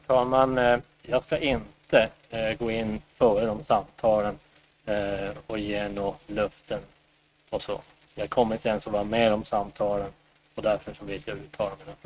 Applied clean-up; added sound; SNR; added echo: neural mask model RNNoise.